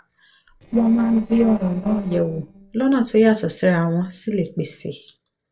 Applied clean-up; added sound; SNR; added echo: neural separator model SepFormer DNS4.